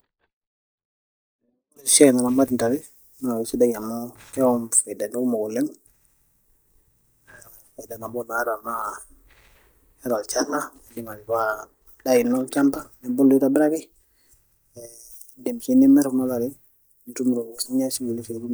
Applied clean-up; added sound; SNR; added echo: neural mask model DeepFilterNet 3.